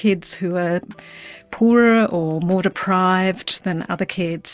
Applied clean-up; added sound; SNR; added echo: neural separator model SepFormer DNS4.